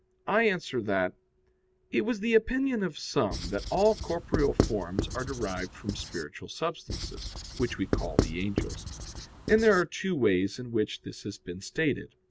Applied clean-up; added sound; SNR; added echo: none; Writing; 3 dB; none.